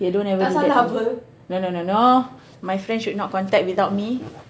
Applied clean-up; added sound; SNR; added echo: none; none; none; none.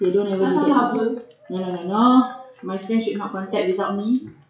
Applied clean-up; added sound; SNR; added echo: classical method WPE with log-MMSE.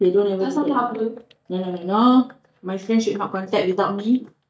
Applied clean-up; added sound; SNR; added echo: neural mask model DeepFilterNet 3.